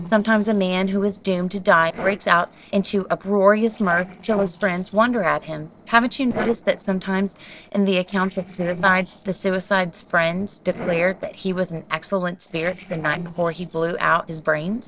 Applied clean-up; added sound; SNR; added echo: neural separator model SepFormer DNS4.